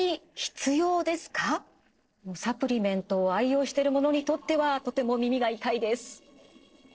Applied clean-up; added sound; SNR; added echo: neural separator model SepFormer DNS4.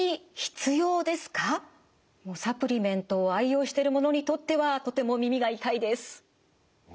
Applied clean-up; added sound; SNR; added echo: none; none; none; none.